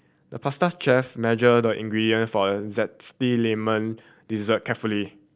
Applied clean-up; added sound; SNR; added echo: none; none; none; none.